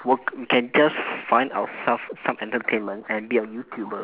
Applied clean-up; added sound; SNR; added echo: none; none; none; none.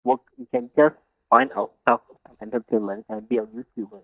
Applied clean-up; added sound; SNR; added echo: neural mask model DeepFilterNet 3.